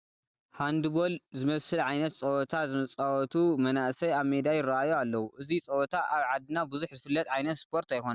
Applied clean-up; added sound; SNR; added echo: none; none; none; none.